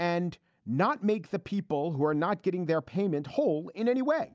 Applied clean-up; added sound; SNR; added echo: none; none; none; none.